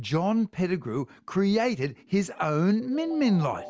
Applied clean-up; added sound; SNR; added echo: none; none; none; none.